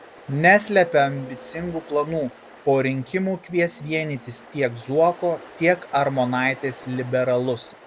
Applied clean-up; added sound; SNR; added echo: none; Ocean; 19 dB; none.